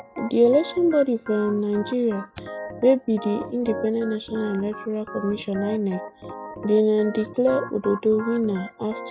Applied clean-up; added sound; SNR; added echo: none; Organ; 13 dB; none.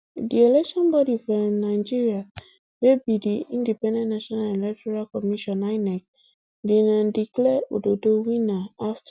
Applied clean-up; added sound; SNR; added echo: none; none; none; none.